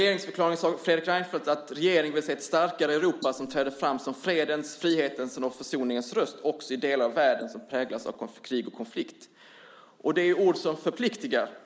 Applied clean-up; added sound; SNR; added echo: neural mask model Resemble Enhance denoiser.